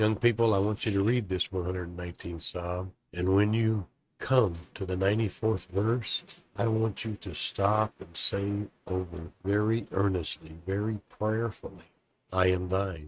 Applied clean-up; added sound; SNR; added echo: neural mask model RNNoise.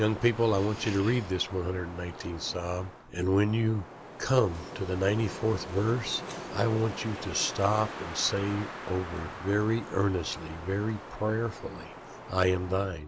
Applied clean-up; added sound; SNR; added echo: none; Wind; 13 dB; none.